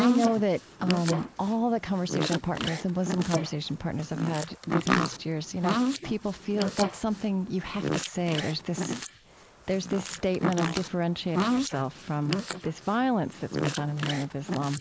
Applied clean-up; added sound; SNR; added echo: neural mask model Resemble Enhance denoiser.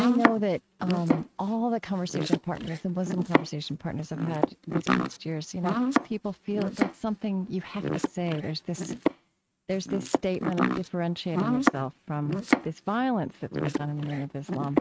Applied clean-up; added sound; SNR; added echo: neural mask model RNNoise.